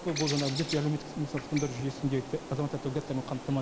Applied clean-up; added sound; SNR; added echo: none; Bird; 9 dB; none.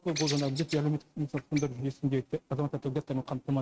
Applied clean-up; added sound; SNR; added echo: neural mask model RNNoise.